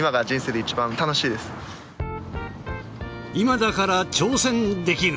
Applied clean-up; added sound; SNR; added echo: none; none; none; none.